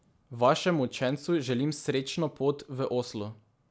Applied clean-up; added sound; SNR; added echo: none; none; none; none.